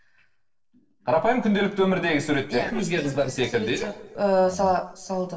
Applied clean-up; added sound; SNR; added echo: neural separator model SepFormer DNS4.